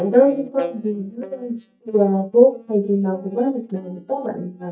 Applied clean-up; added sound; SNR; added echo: neural mask model DeepFilterNet 3.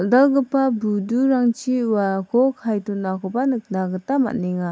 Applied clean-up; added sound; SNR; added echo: none; none; none; none.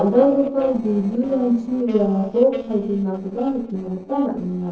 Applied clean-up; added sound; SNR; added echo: neural separator model SepFormer DNS4.